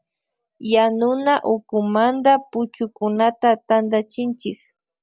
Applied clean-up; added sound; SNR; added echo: none; none; none; none.